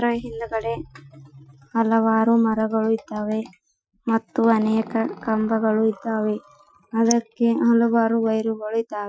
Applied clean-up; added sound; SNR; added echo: classical method Wiener filter.